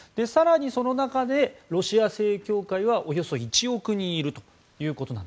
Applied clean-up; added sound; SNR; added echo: none; none; none; none.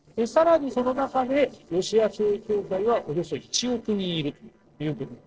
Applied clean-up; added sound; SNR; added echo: neural separator model SepFormer DNS4.